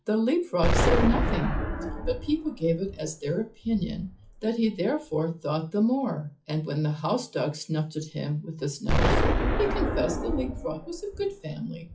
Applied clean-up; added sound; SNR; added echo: classical method WPE with log-MMSE.